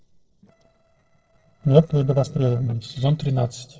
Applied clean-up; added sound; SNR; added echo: neural separator model SepFormer DNS4.